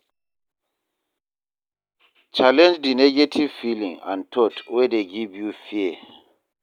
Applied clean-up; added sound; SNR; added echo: none; none; none; none.